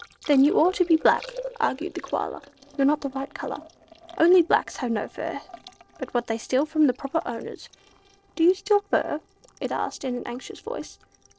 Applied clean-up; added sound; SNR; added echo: neural separator model SepFormer DNS4.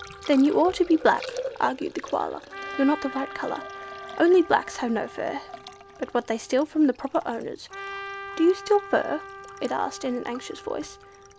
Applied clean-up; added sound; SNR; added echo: none; Trumpet + Liquid; 14 dB; none.